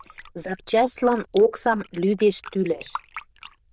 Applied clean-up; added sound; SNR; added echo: neural diffusion model UNIVERSE++.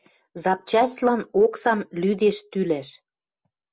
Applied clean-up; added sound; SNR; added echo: none; none; none; none.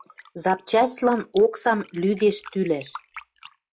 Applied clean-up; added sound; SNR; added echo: classical method log-MMSE.